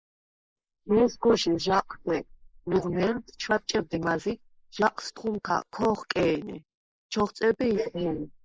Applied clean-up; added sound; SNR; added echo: neural mask model Resemble Enhance denoiser.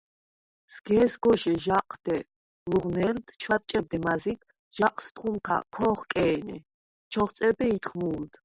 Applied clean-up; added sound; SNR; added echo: none; none; none; none.